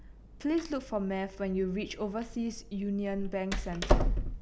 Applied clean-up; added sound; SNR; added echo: none; Door; 0 dB; none.